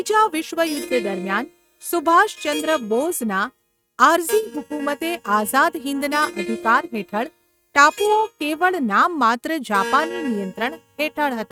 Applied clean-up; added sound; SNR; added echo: neural mask model RNNoise.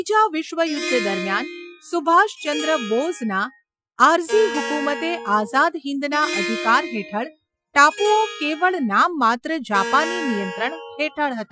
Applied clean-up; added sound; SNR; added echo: classical method Wiener filter.